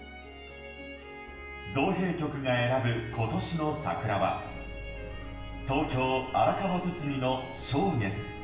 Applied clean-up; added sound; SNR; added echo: none; none; none; reverberation time 0.8 s.